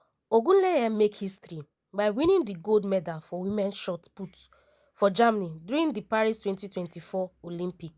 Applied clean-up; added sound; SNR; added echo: none; none; none; none.